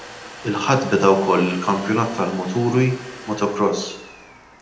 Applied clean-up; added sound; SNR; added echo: none; Domestic sounds, home sounds; 17 dB; reverberation time 0.7 s.